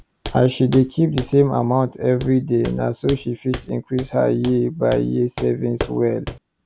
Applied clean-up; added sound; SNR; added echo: none; Walk, footsteps; 15 dB; none.